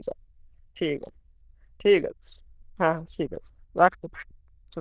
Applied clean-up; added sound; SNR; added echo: neural diffusion model UNIVERSE++.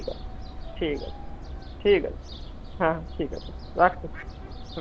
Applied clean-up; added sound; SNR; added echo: none; Fowl; 8 dB; none.